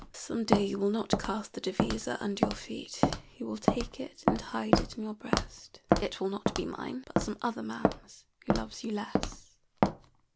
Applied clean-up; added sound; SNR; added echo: none; Walk, footsteps; -3 dB; none.